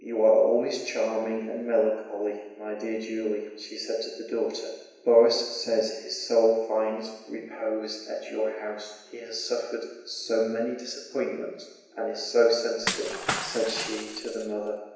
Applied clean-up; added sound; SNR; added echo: none; Shatter / Crushing; 7 dB; reverberation time 1.0 s.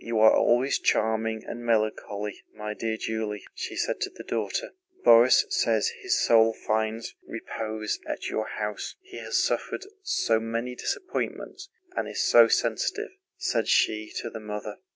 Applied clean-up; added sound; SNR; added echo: none; none; none; none.